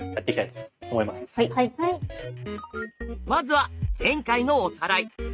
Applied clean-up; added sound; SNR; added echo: neural mask model RNNoise.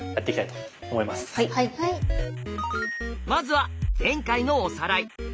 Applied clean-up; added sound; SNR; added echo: none; Bass drum; 1 dB; none.